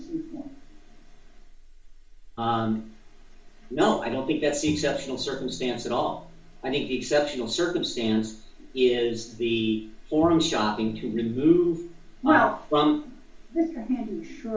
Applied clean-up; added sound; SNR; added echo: none; Bowed string instrument; 16 dB; reverberation time 0.4 s.